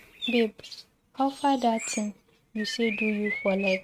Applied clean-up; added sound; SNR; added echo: neural mask model RNNoise.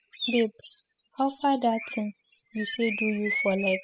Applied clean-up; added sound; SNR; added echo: classical method spectral subtraction.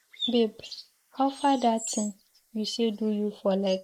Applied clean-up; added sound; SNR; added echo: neural mask model Resemble Enhance denoiser.